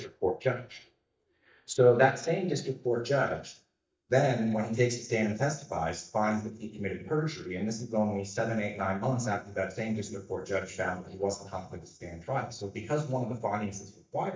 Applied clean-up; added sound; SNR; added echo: neural mask model DeepFilterNet 3.